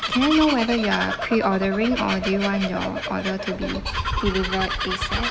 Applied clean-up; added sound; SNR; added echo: none; Bird vocalization, bird call, bird song; 5 dB; none.